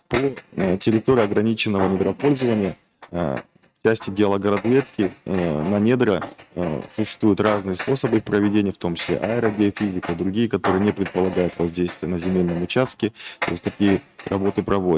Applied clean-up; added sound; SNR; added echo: neural mask model RNNoise.